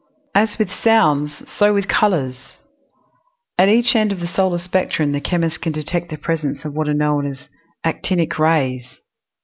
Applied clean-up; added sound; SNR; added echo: none; none; none; none.